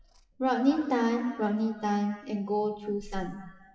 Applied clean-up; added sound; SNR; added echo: classical method WPE with log-MMSE.